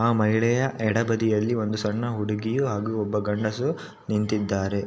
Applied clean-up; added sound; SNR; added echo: none; none; none; none.